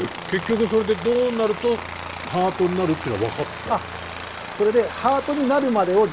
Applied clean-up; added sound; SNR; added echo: none; Aircraft; 11 dB; none.